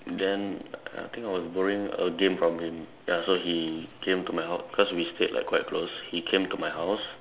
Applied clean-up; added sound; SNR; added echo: none; none; none; none.